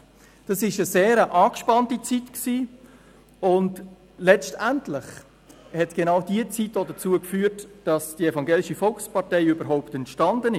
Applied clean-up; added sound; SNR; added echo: none; none; none; none.